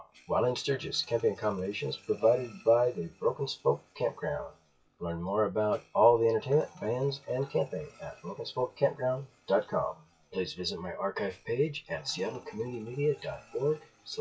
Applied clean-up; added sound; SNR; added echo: classical method WPE with log-MMSE.